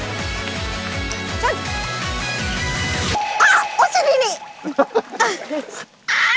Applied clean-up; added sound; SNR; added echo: none; none; none; none.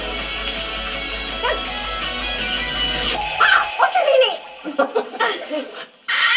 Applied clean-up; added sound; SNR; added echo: none; none; none; reverberation time 0.2 s.